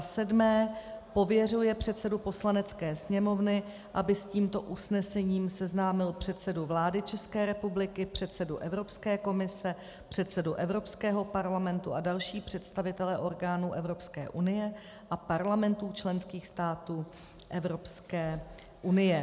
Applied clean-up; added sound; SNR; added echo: none; none; none; none.